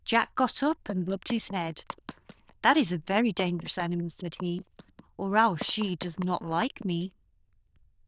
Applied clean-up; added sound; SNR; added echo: neural diffusion model UNIVERSE++.